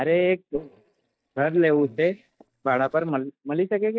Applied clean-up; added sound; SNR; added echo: neural mask model DeepFilterNet 3.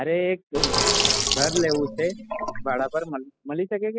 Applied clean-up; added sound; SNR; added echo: classical method spectral subtraction.